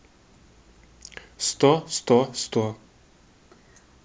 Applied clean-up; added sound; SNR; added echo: none; none; none; none.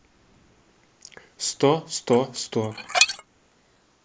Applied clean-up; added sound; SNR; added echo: neural mask model Resemble Enhance denoiser.